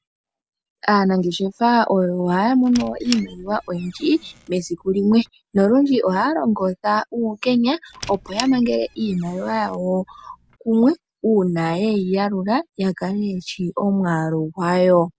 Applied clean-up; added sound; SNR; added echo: none; Squeak; 18 dB; none.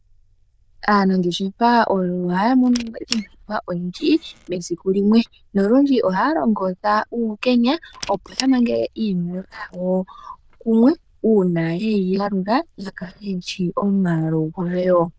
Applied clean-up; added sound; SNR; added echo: neural diffusion model UNIVERSE++.